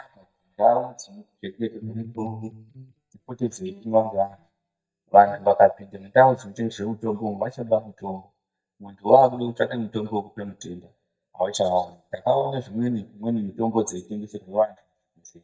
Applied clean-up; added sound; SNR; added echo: neural mask model DeepFilterNet 3.